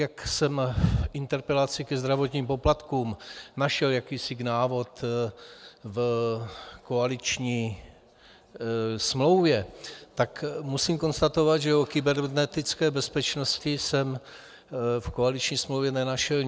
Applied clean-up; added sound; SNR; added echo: none; none; none; none.